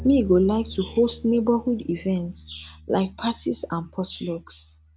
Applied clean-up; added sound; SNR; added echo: none; Bowed string instrument; 18 dB; none.